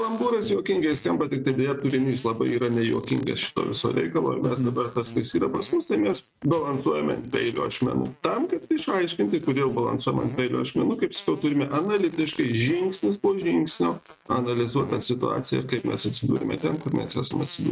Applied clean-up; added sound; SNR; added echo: neural mask model RNNoise.